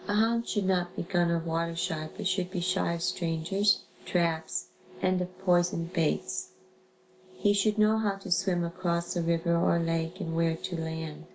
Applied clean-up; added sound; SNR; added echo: none; none; none; none.